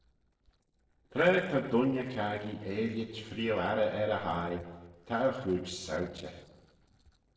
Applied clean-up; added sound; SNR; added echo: neural separator model SepFormer DNS4.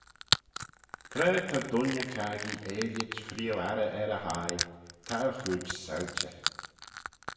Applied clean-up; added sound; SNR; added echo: none; Crushing; 4 dB; reverberation time 1.1 s.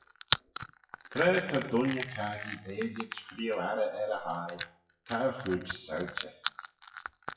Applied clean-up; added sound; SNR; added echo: classical method WPE with log-MMSE.